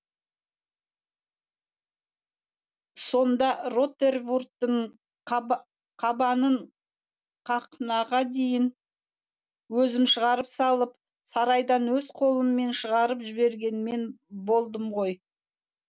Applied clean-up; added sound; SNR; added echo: none; none; none; none.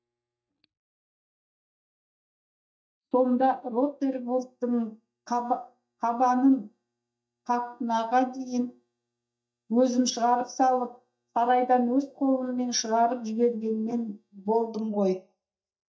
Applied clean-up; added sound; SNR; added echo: neural mask model DeepFilterNet 3.